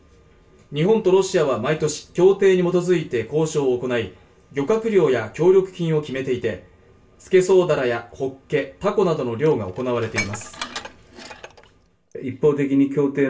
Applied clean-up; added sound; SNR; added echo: none; Dishes, pots, and pans; 14 dB; reverberation time 0.3 s.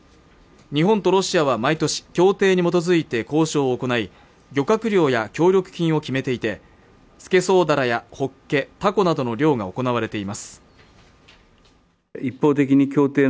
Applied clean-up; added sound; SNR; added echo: none; none; none; none.